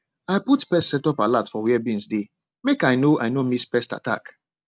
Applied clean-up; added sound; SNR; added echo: none; none; none; none.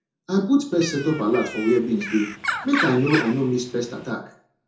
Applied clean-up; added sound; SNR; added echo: none; Bird; 8 dB; reverberation time 0.5 s.